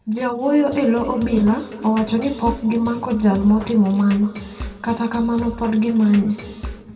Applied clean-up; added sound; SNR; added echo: none; Drum kit; 16 dB; reverberation time 2.2 s.